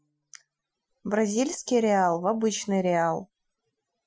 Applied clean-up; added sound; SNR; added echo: classical method Wiener filter.